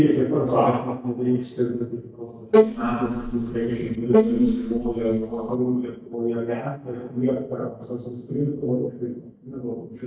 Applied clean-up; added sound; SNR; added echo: neural mask model DeepFilterNet 3.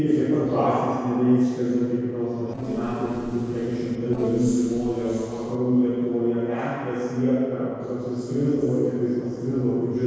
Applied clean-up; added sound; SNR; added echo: neural separator model SepFormer DNS4.